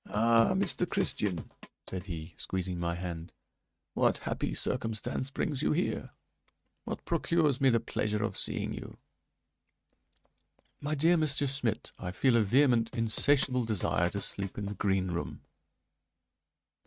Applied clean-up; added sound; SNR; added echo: neural mask model RNNoise.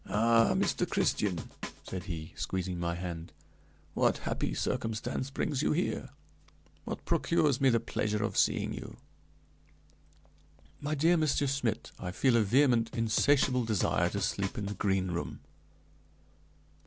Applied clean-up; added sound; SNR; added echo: none; Drum; 11 dB; none.